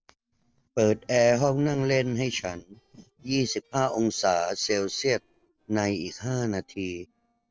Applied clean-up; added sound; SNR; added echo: neural separator model SepFormer DNS4.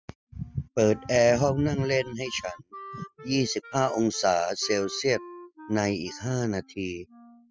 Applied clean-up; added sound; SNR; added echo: classical method spectral subtraction.